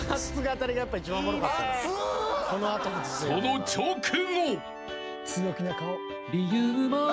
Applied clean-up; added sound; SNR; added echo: none; none; none; none.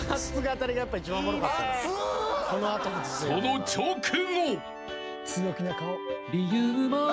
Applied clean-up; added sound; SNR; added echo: none; Wind instrument, woodwind instrument; 14 dB; none.